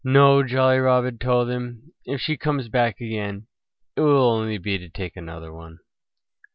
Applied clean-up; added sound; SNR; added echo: none; none; none; none.